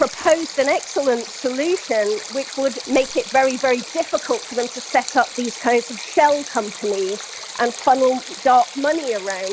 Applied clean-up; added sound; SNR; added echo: none; Stream; 13 dB; none.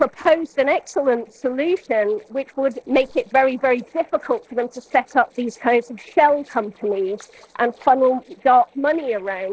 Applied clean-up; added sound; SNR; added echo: neural separator model SepFormer DNS4.